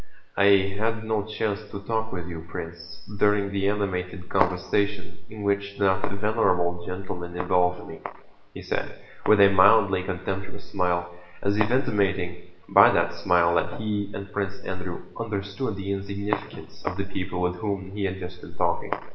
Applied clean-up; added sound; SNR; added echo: none; none; none; reverberation time 0.8 s.